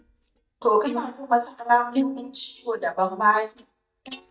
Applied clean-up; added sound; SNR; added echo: neural mask model DeepFilterNet 3.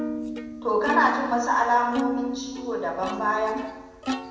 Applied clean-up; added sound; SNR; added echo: none; Plucked string instrument; 6 dB; reverberation time 1.1 s.